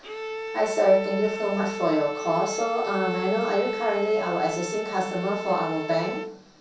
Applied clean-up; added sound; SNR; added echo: none; Bowed string instrument; 7 dB; reverberation time 0.6 s.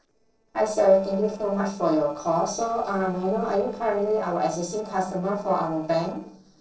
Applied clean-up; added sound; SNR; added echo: neural separator model SepFormer DNS4.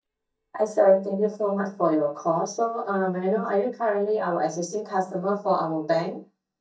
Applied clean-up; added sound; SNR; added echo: neural mask model DeepFilterNet 3.